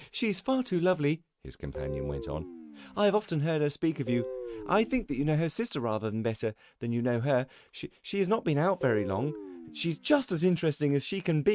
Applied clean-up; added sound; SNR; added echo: neural mask model RNNoise.